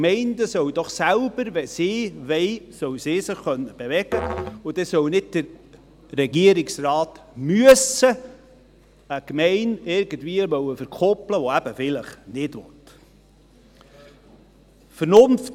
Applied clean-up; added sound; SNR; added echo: none; Musical instrument; 13 dB; none.